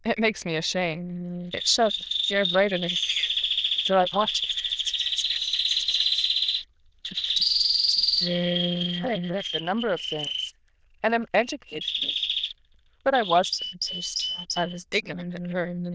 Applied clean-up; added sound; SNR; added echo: neural diffusion model UNIVERSE++.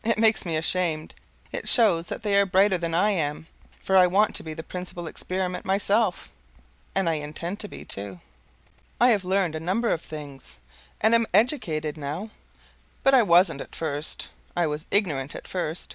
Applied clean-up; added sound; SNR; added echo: none; none; none; none.